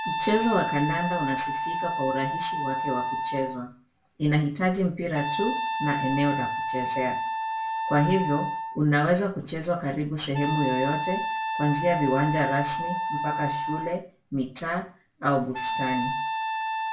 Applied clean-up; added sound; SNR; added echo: none; Wind instrument, woodwind instrument; 3 dB; reverberation time 0.3 s.